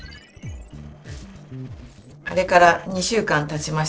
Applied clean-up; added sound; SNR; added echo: neural separator model SepFormer DNS4.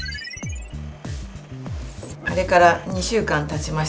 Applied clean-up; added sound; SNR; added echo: none; Bass guitar; 9 dB; none.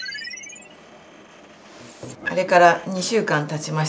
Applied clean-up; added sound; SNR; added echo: none; none; none; none.